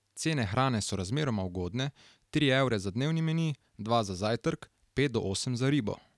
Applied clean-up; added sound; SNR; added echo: none; none; none; none.